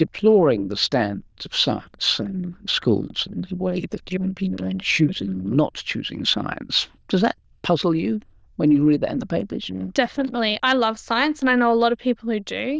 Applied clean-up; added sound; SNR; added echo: neural diffusion model UNIVERSE++.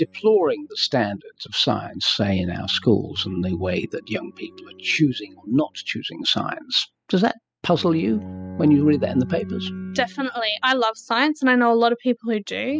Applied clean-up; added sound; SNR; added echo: classical method spectral subtraction.